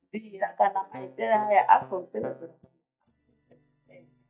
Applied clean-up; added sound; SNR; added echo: neural mask model DeepFilterNet 3.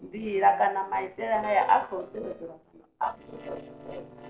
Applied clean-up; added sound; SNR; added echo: neural separator model SepFormer DNS4.